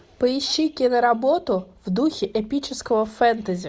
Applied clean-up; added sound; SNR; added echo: none; none; none; none.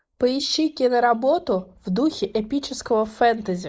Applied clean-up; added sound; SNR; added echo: neural mask model Resemble Enhance denoiser.